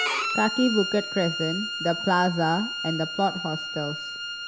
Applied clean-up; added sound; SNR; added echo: none; Bowed string instrument; 5 dB; none.